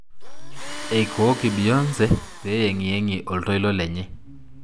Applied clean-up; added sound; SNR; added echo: none; Tools; 15 dB; none.